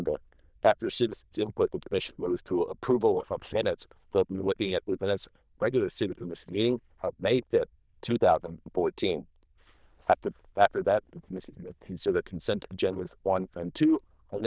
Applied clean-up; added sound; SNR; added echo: neural diffusion model UNIVERSE++.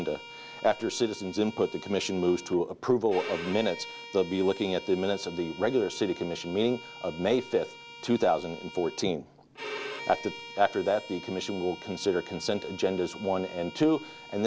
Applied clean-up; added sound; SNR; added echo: none; Bowed string instrument; 14 dB; none.